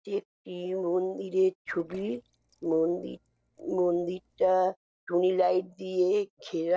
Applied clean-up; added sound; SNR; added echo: neural separator model SepFormer DNS4.